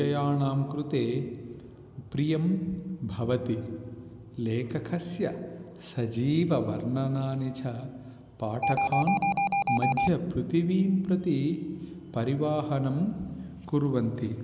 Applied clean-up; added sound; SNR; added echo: none; Alarm; -2 dB; none.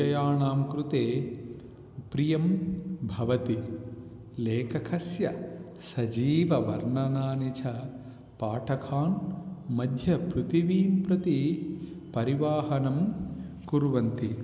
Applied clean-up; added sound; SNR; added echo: none; none; none; none.